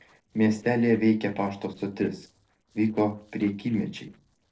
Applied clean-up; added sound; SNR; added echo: neural separator model SepFormer DNS4.